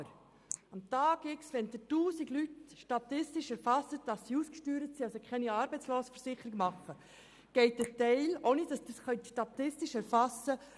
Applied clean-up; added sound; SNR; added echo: neural mask model Resemble Enhance denoiser.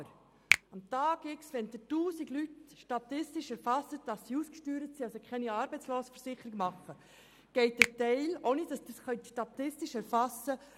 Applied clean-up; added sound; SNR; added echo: none; Finger snapping; 1 dB; none.